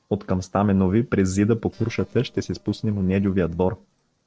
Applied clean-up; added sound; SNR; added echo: neural separator model SepFormer DNS4.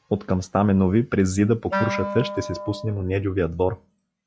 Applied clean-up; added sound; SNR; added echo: classical method log-MMSE.